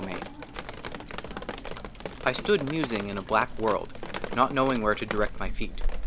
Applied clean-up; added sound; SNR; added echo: none; Drip; 2 dB; none.